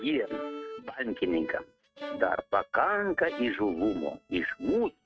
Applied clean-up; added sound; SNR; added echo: neural mask model RNNoise.